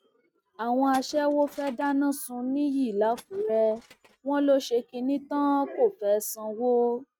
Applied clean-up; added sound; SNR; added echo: neural mask model RNNoise.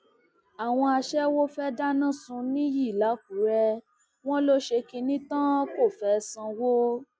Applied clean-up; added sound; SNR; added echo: none; none; none; none.